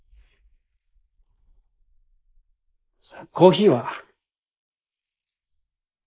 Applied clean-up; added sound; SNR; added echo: neural mask model Resemble Enhance denoiser.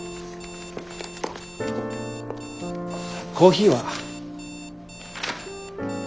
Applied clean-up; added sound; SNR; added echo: none; Alarm; 19 dB; none.